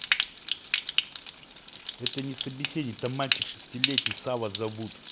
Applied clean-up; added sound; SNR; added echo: none; Stream; -2 dB; none.